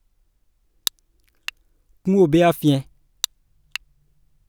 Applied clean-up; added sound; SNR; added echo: none; none; none; none.